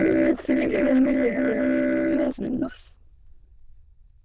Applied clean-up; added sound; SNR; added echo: neural diffusion model UNIVERSE++.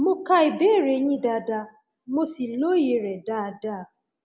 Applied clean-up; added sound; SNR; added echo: none; none; none; none.